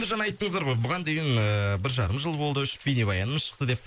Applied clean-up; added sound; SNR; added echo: neural mask model Resemble Enhance denoiser.